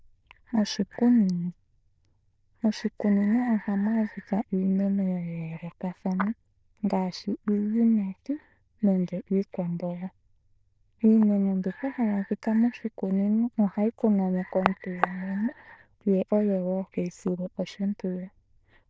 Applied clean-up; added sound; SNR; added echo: neural diffusion model UNIVERSE++.